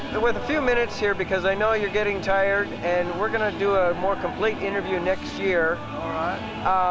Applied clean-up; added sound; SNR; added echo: none; Bowed string instrument; 19 dB; none.